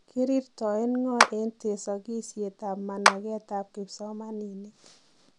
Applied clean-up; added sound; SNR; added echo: none; Clapping; -2 dB; none.